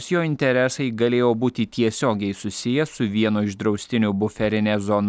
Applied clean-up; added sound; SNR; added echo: none; none; none; none.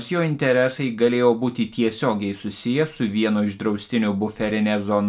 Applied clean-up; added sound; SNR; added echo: none; none; none; reverberation time 0.2 s.